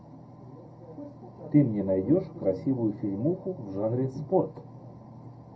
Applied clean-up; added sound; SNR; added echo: none; none; none; reverberation time 0.2 s.